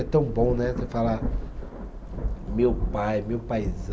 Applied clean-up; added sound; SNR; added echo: none; Thunder / Rain; 4 dB; none.